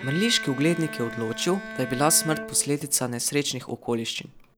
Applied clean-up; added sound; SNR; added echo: none; Bowed string instrument; 12 dB; none.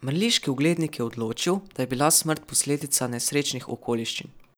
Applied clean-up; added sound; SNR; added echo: none; none; none; none.